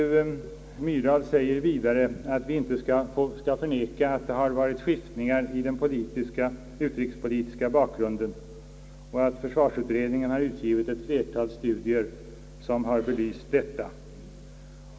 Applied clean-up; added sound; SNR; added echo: none; none; none; none.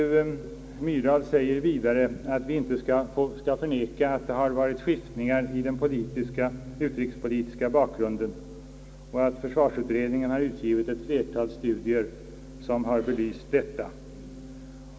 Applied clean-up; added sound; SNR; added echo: none; Organ; 20 dB; none.